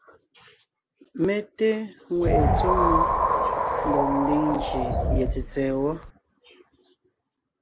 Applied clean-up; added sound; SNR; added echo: none; Wind; -5 dB; none.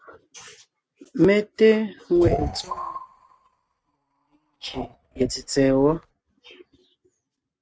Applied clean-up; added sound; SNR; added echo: neural mask model RNNoise.